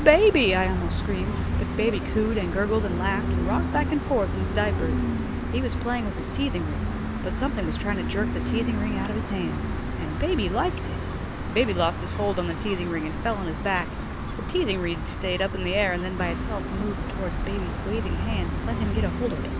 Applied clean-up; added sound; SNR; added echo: none; Gull, seagull; 1 dB; none.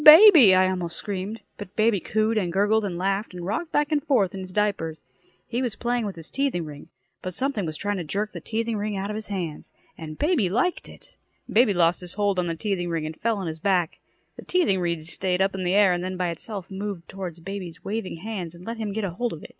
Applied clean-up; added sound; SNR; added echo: none; none; none; none.